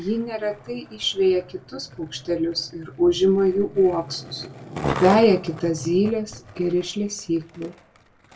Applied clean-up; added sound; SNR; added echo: none; Skateboard; 13 dB; reverberation time 0.2 s.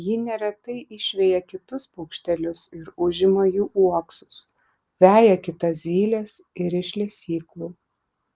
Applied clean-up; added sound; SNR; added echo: none; none; none; none.